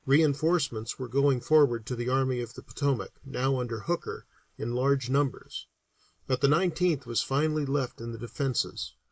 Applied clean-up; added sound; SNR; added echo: neural mask model Resemble Enhance denoiser.